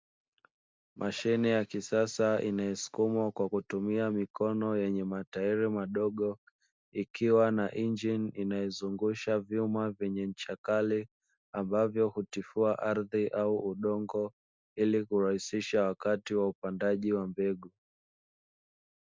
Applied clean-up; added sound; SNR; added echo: none; none; none; none.